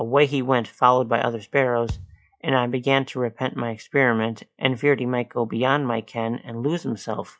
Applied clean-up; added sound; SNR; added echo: classical method log-MMSE.